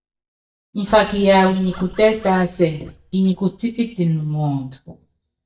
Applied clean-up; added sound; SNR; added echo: neural mask model DeepFilterNet 3.